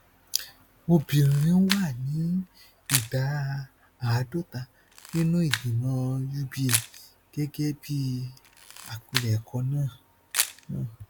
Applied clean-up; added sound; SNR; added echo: none; Camera; 9 dB; none.